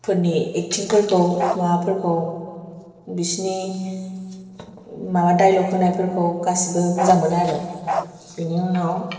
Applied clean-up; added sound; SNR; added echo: neural separator model SepFormer DNS4.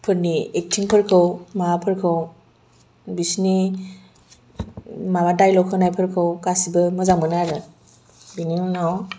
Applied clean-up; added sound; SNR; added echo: none; none; none; none.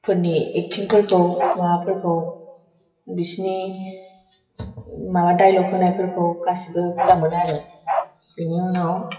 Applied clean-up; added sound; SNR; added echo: classical method WPE with log-MMSE.